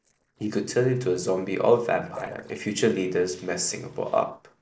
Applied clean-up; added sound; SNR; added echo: neural separator model SepFormer DNS4.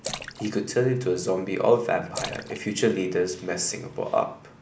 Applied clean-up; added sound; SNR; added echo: none; Splash, splatter; 15 dB; none.